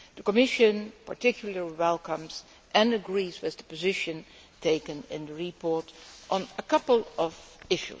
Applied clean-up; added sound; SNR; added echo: none; none; none; none.